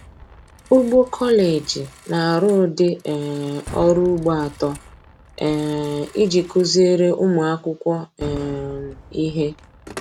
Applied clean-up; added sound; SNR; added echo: none; Telephone + Fireworks; 20 dB; none.